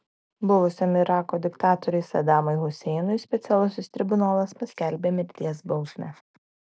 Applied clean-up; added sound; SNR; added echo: none; none; none; none.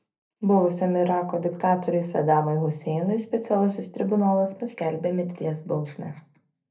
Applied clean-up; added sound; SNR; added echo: none; none; none; reverberation time 0.3 s.